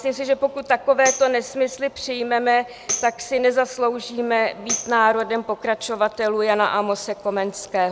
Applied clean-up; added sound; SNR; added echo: none; Tambourine; 12 dB; none.